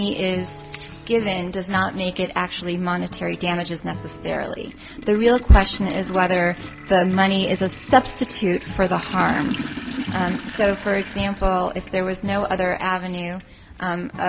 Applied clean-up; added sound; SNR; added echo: none; Toilet flush + Acoustic guitar / Strum; 13 dB; none.